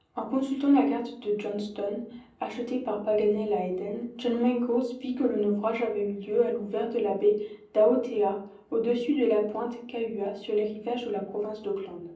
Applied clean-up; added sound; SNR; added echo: none; none; none; reverberation time 0.6 s.